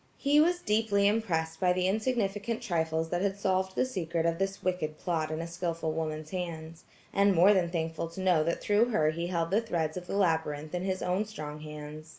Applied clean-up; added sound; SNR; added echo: none; none; none; none.